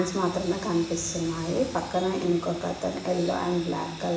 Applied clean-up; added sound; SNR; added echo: none; Sawing; 16 dB; reverberation time 0.8 s.